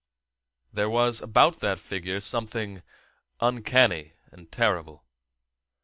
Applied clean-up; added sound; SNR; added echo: none; none; none; none.